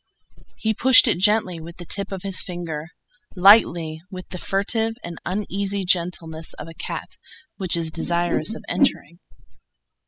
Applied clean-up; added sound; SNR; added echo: classical method spectral subtraction.